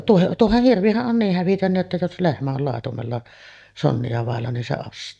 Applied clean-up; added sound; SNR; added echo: neural mask model DeepFilterNet 3.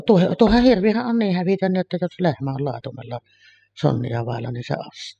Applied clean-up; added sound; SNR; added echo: classical method spectral subtraction.